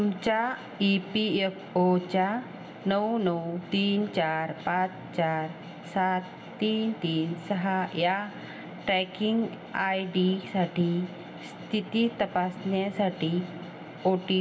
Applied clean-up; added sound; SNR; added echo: none; none; none; reverberation time 0.8 s.